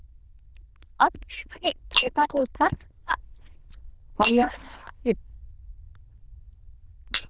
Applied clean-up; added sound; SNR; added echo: neural diffusion model UNIVERSE++.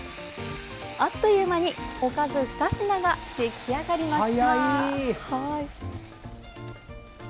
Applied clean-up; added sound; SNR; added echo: none; none; none; none.